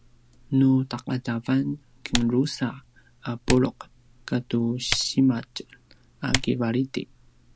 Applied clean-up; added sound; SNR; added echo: none; Typing; 10 dB; none.